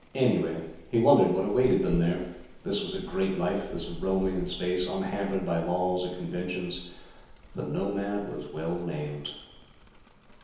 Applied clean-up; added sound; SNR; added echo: none; Rain; 16 dB; reverberation time 1.0 s.